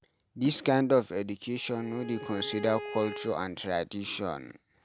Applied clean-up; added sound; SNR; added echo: none; Bowed string instrument; 12 dB; none.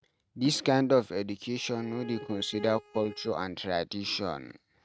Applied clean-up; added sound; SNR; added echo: neural mask model RNNoise.